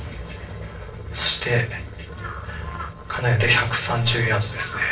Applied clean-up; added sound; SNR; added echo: neural separator model SepFormer DNS4.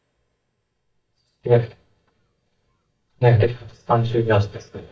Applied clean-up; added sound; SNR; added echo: neural mask model DeepFilterNet 3.